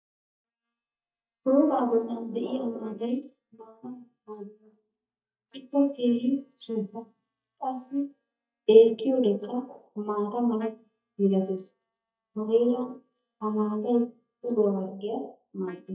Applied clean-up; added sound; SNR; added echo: neural mask model DeepFilterNet 3.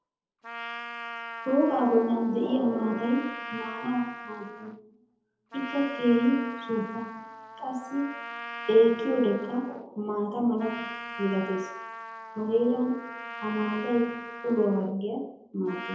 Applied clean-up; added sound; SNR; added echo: none; Trumpet; 12 dB; reverberation time 0.7 s.